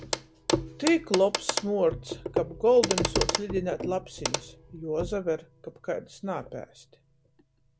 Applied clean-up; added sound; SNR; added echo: none; Clock; 4 dB; none.